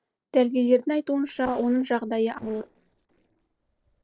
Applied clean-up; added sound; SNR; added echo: neural separator model SepFormer DNS4.